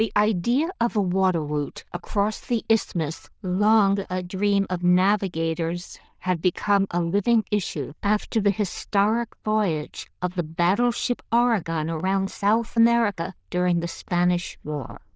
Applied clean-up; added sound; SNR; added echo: neural diffusion model UNIVERSE++.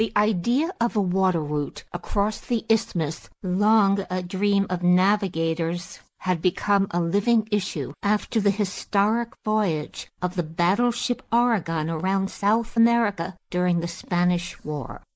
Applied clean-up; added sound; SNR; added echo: neural mask model Resemble Enhance denoiser.